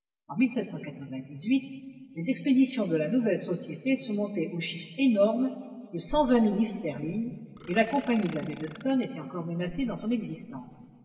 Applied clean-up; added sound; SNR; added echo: neural separator model SepFormer DNS4.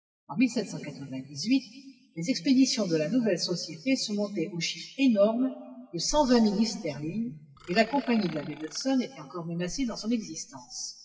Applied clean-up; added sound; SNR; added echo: classical method WPE with log-MMSE.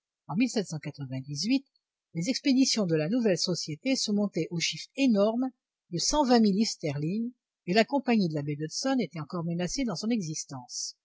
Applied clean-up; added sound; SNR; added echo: none; none; none; none.